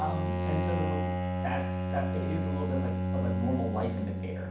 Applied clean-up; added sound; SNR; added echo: none; Bowed string instrument; -5 dB; reverberation time 0.6 s.